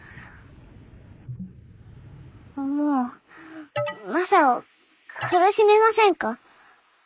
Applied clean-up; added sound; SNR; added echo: neural mask model Resemble Enhance denoiser.